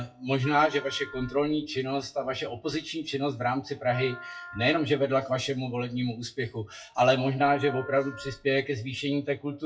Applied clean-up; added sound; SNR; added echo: classical method WPE with log-MMSE.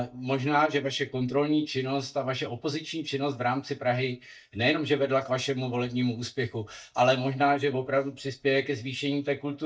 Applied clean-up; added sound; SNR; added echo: neural mask model DeepFilterNet 3.